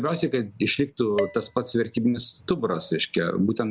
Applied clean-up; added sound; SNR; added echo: none; Dishes, pots, and pans; 13 dB; none.